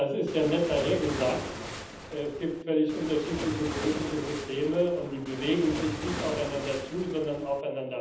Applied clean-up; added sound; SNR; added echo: none; Waves, surf; 8 dB; reverberation time 0.8 s.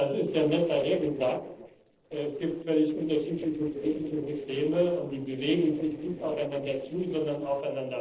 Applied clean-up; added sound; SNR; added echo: neural separator model SepFormer DNS4.